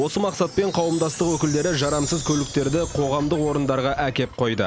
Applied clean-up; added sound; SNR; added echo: none; Chime; 15 dB; none.